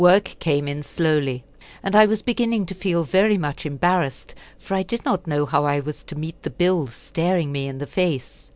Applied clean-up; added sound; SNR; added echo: none; none; none; none.